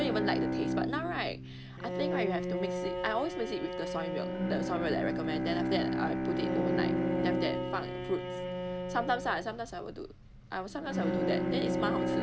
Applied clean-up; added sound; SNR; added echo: none; Bowed string instrument + Bowed string instrument; -3 dB; none.